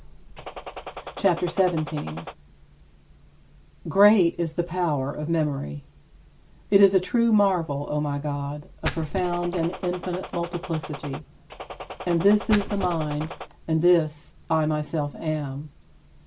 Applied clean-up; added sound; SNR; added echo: none; Gunshot, gunfire + Splash, splatter; 11 dB; none.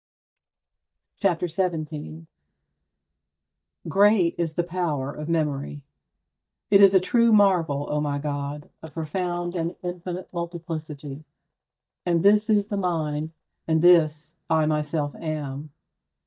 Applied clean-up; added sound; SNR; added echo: neural mask model DeepFilterNet 3.